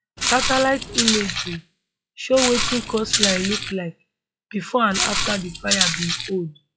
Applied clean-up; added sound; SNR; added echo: classical method log-MMSE.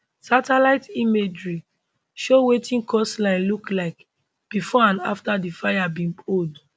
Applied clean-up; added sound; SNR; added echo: none; none; none; none.